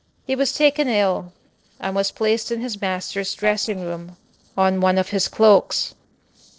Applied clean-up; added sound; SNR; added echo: neural separator model SepFormer DNS4.